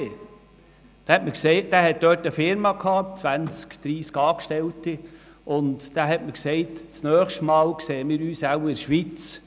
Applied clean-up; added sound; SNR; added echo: none; none; none; none.